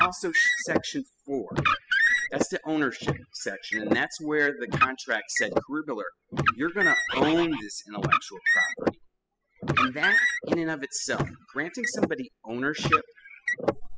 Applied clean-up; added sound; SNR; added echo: classical method spectral subtraction.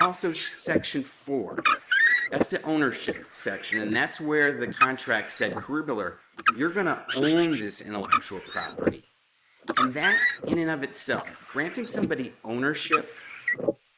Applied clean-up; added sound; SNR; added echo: neural mask model Resemble Enhance denoiser.